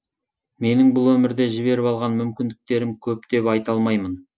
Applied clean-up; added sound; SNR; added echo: none; none; none; none.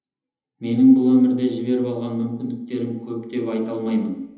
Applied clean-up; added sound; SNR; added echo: none; none; none; reverberation time 0.9 s.